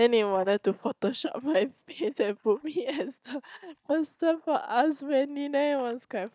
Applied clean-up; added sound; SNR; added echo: neural mask model DeepFilterNet 3.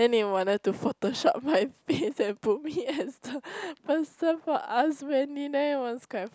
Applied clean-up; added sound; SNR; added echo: none; none; none; none.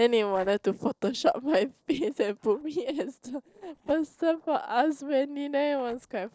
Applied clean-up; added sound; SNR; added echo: neural separator model SepFormer DNS4.